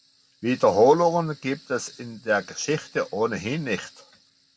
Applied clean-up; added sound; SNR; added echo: none; none; none; none.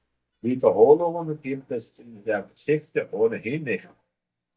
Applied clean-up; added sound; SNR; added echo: neural mask model DeepFilterNet 3.